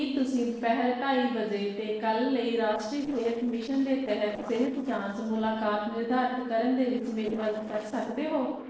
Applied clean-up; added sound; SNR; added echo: neural separator model SepFormer DNS4.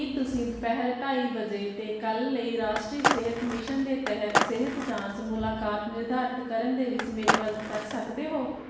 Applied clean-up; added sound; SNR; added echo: none; Skateboard; 0 dB; reverberation time 0.9 s.